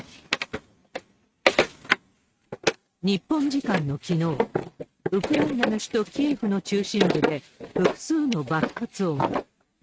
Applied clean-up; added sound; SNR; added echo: neural mask model RNNoise.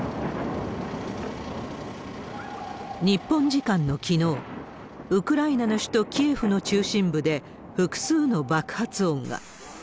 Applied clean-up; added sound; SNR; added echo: none; none; none; none.